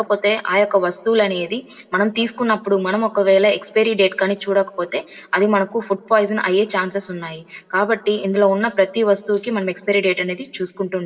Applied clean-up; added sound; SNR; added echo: neural separator model SepFormer DNS4.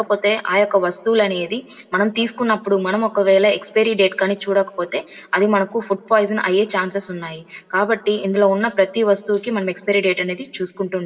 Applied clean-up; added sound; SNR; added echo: none; Rattle (instrument); 12 dB; reverberation time 1.9 s.